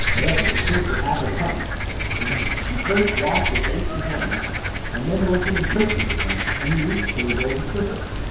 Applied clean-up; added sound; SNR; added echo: none; Frog; -3 dB; reverberation time 0.9 s.